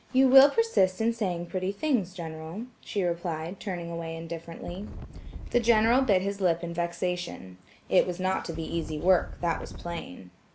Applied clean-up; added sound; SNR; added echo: none; Wind; 11 dB; none.